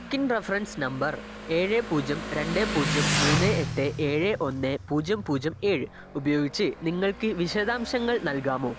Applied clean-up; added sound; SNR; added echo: none; Motorcycle; 5 dB; none.